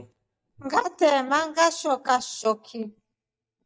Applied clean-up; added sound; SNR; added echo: neural mask model DeepFilterNet 3.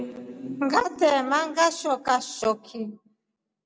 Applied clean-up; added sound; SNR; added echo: none; none; none; none.